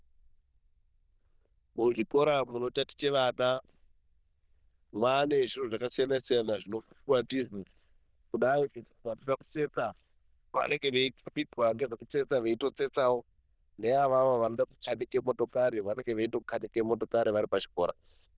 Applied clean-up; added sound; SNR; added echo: neural diffusion model UNIVERSE++.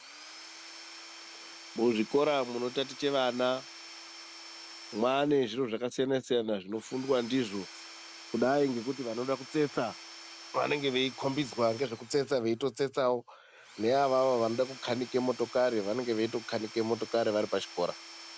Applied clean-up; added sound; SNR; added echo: none; Tools / Domestic sounds, home sounds; 17 dB; none.